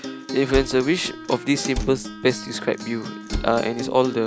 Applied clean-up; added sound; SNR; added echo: none; Cupboard open or close + Acoustic guitar; 9 dB; none.